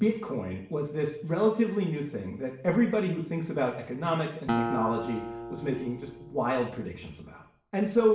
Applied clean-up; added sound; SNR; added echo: none; Acoustic guitar; 7 dB; reverberation time 0.6 s.